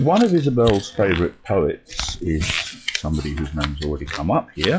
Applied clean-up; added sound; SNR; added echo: classical method log-MMSE.